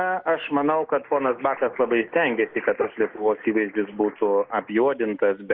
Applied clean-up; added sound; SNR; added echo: neural mask model Resemble Enhance denoiser.